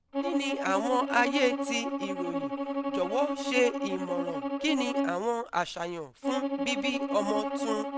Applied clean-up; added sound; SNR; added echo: none; Bowed string instrument; 1 dB; none.